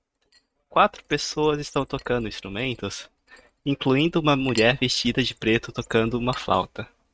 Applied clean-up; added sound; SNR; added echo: neural mask model RNNoise.